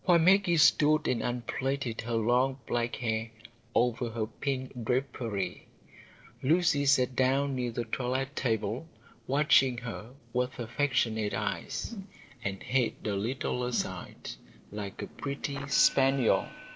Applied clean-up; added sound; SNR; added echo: neural separator model SepFormer DNS4.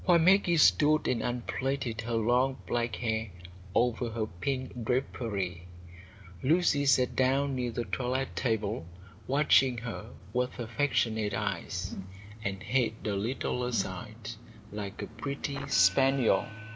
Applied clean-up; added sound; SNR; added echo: none; Idling / Engine starting / Accelerating, revving, vroom / Car + Whoosh, swoosh, swish; 15 dB; none.